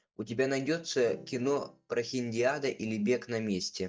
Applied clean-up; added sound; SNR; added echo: neural mask model DeepFilterNet 3.